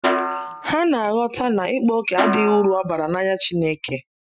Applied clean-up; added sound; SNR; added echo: classical method Wiener filter.